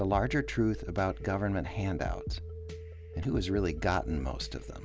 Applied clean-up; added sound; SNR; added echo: none; none; none; none.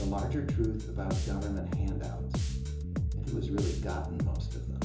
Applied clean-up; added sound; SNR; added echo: none; Bass guitar; -4 dB; reverberation time 0.6 s.